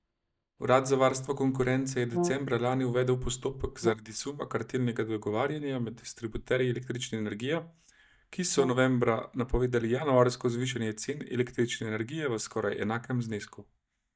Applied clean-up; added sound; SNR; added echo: neural mask model DeepFilterNet 3.